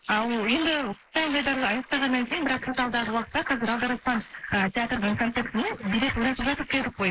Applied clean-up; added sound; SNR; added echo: neural mask model Resemble Enhance denoiser.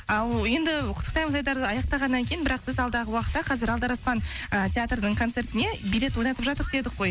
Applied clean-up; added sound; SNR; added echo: none; none; none; none.